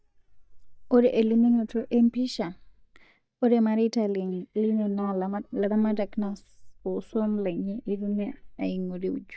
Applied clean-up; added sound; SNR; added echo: neural mask model DeepFilterNet 3.